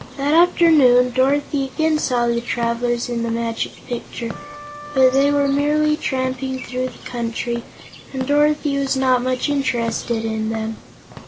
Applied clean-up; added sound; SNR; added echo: none; Wind instrument, woodwind instrument + Walk, footsteps / Siren; 19 dB; none.